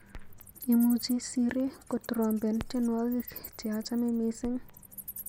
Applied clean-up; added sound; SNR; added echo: none; Crackle + Wild animals; 15 dB; none.